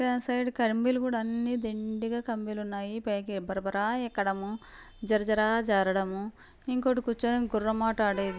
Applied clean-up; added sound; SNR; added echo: none; none; none; none.